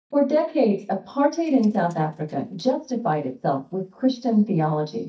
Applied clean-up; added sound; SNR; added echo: neural mask model DeepFilterNet 3.